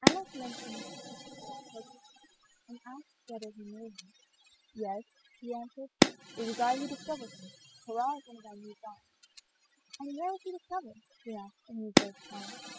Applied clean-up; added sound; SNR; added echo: classical method spectral subtraction.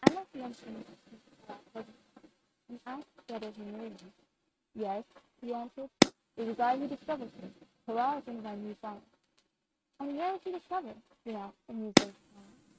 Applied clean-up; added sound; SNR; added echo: neural mask model RNNoise.